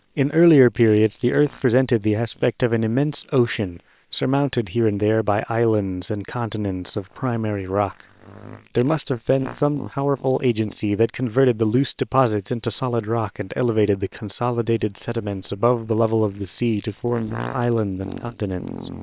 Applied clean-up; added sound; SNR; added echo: neural separator model SepFormer WHAM!.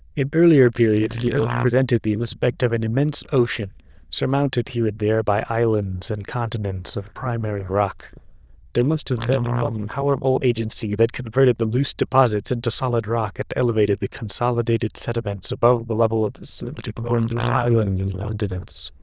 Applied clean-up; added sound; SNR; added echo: neural diffusion model UNIVERSE++.